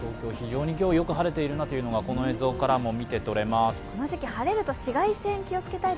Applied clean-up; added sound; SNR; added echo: none; none; none; none.